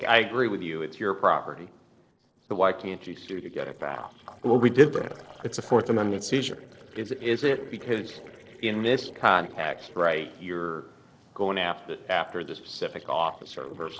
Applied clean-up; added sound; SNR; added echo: neural separator model SepFormer DNS4.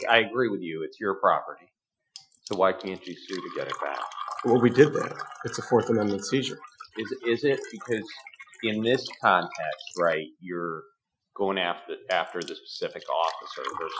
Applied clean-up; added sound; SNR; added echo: classical method Wiener filter.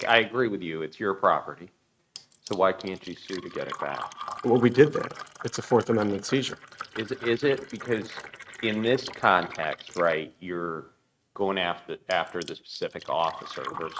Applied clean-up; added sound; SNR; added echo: neural mask model RNNoise.